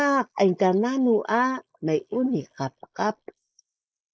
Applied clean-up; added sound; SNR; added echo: neural mask model Resemble Enhance denoiser.